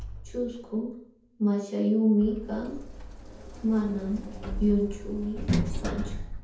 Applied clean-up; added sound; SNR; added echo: none; Sliding door; 6 dB; reverberation time 0.7 s.